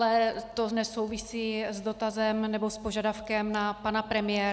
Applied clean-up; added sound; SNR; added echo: none; none; none; none.